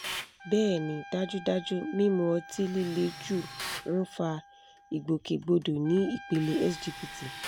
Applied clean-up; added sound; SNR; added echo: none; Trumpet + Tools; 13 dB; none.